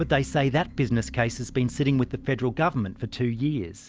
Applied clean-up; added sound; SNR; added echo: none; none; none; none.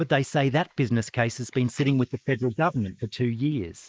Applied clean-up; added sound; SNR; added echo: neural mask model Resemble Enhance denoiser.